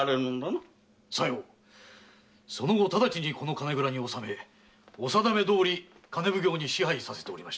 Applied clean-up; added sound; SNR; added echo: none; none; none; none.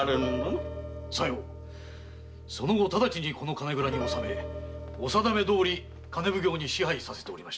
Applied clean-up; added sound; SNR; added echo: none; Piano; 8 dB; none.